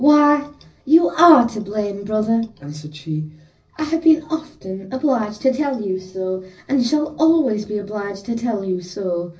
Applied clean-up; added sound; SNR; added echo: none; none; none; reverberation time 0.4 s.